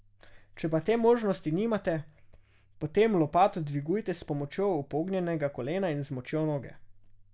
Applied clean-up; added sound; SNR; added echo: none; none; none; none.